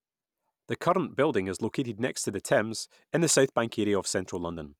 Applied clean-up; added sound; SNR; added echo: none; none; none; none.